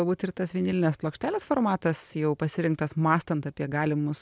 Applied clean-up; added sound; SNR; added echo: none; none; none; none.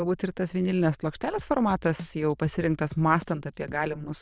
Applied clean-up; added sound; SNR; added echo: neural diffusion model UNIVERSE++.